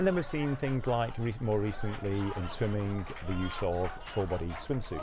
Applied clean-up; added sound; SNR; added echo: none; Applause / Crowd; 14 dB; none.